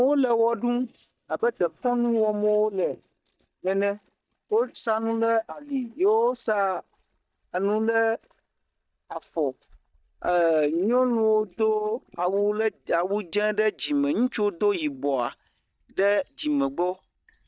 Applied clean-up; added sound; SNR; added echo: neural mask model DeepFilterNet 3.